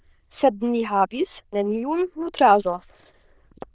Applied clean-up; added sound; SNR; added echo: neural diffusion model UNIVERSE++.